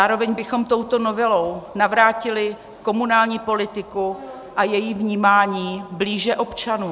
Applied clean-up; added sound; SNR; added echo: none; none; none; none.